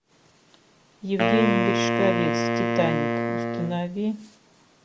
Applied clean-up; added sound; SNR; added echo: none; Wind instrument, woodwind instrument; -2 dB; none.